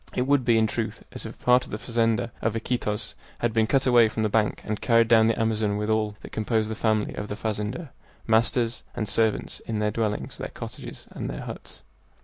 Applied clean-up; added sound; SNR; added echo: none; none; none; none.